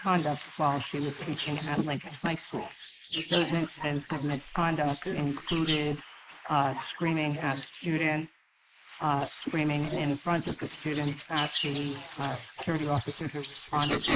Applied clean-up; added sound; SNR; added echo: neural mask model Resemble Enhance denoiser.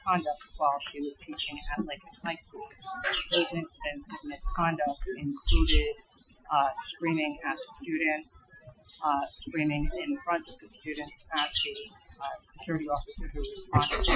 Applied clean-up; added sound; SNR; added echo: classical method Wiener filter.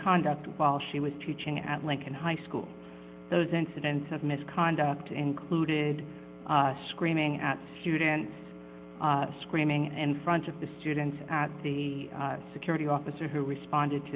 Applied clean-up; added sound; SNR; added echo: none; none; none; none.